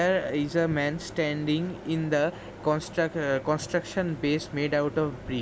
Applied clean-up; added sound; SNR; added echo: none; none; none; none.